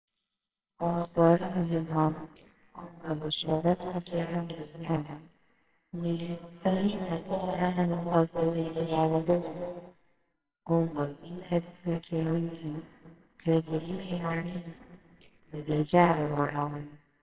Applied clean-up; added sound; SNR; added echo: neural separator model SepFormer WHAMR!.